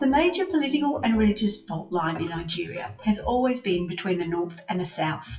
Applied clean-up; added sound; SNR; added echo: classical method WPE with log-MMSE.